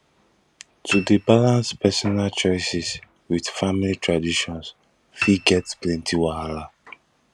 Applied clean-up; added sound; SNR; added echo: none; Piano; 11 dB; none.